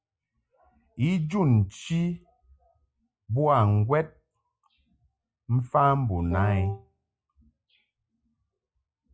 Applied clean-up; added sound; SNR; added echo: classical method log-MMSE.